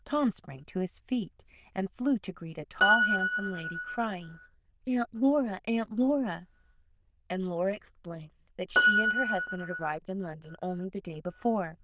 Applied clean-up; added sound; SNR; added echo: neural diffusion model UNIVERSE++.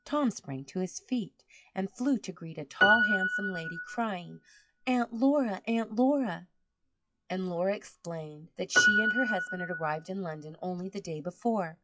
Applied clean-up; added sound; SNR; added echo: classical method log-MMSE.